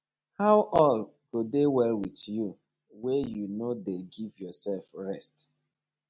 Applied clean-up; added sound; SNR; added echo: none; none; none; none.